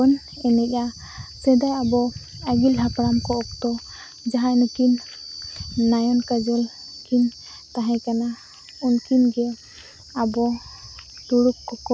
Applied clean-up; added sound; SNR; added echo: none; none; none; none.